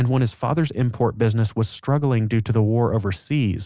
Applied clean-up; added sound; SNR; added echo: none; none; none; none.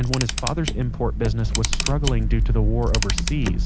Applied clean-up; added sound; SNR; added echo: none; Camera; -2 dB; none.